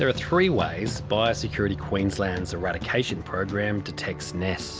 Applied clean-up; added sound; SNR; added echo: none; none; none; none.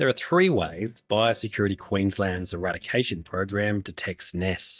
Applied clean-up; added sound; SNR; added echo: neural mask model DeepFilterNet 3.